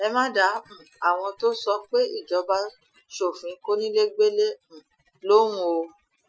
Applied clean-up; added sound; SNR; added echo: classical method Wiener filter.